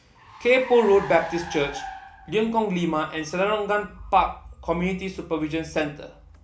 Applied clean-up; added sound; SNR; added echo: none; Car; 16 dB; none.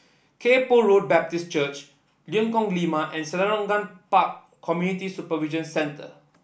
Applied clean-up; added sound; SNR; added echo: none; none; none; none.